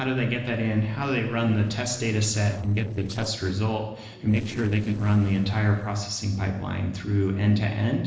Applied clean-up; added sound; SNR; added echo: neural separator model SepFormer DNS4.